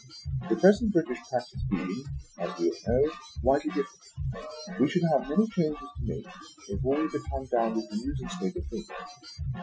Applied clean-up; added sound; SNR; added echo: classical method Wiener filter.